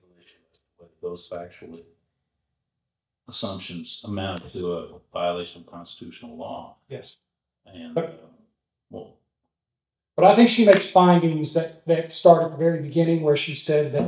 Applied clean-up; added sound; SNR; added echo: neural mask model DeepFilterNet 3.